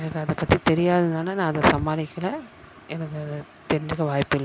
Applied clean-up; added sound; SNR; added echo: none; none; none; none.